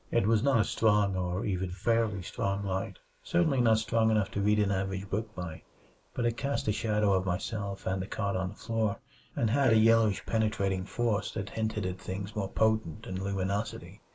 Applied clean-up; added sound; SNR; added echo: neural mask model Resemble Enhance denoiser.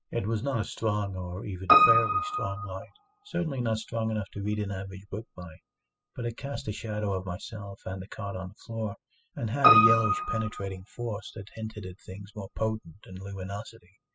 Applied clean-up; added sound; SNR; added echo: classical method spectral subtraction.